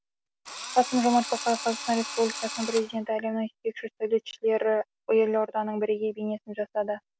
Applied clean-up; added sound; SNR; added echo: none; Drill; 9 dB; none.